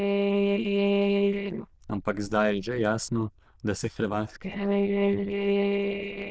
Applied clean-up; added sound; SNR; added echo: neural diffusion model UNIVERSE++.